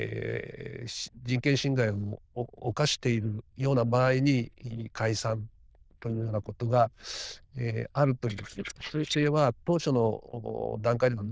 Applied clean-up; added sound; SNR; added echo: neural diffusion model UNIVERSE++.